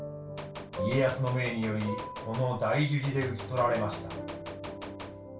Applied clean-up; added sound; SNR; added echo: none; Gunshot, gunfire; 13 dB; reverberation time 0.2 s.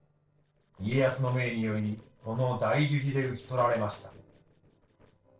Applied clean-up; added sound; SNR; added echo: neural separator model SepFormer DNS4.